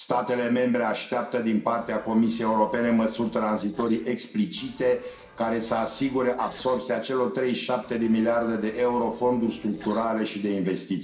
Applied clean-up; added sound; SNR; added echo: neural separator model SepFormer DNS4.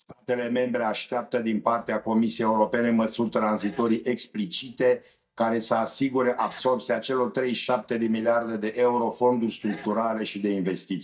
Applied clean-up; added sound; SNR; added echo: neural mask model DeepFilterNet 3.